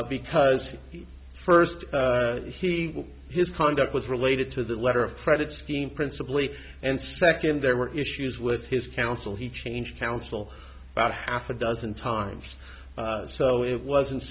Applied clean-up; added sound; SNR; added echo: none; none; none; none.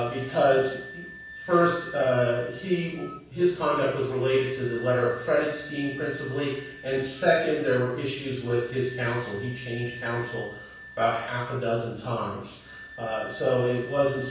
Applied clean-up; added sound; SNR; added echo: none; Wind instrument, woodwind instrument; 16 dB; reverberation time 0.7 s.